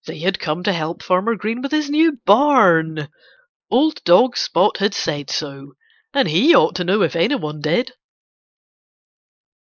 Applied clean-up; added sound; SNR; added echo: neural mask model Resemble Enhance denoiser.